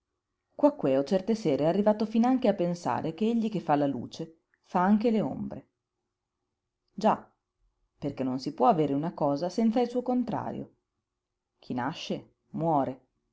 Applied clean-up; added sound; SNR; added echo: none; none; none; none.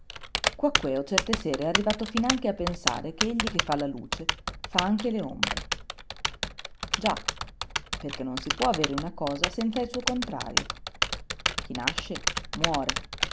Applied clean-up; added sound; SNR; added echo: none; Typing; 0 dB; none.